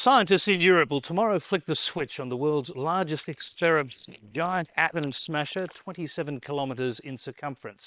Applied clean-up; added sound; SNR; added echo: neural separator model SepFormer WHAM!.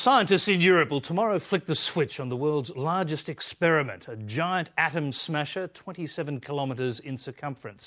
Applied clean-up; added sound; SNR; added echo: none; none; none; none.